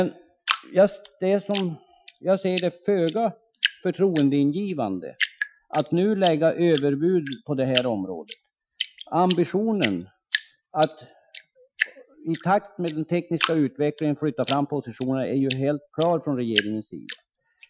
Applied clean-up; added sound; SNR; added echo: classical method Wiener filter.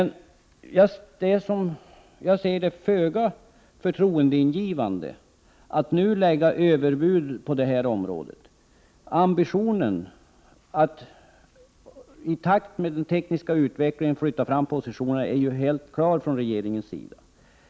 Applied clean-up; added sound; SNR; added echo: none; none; none; none.